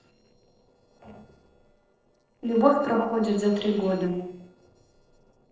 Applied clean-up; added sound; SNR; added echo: neural separator model SepFormer DNS4.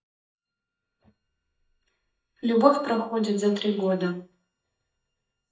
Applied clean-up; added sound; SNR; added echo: neural mask model DeepFilterNet 3.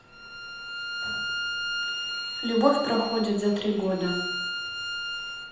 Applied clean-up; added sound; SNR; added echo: none; Bowed string instrument; 4 dB; reverberation time 0.9 s.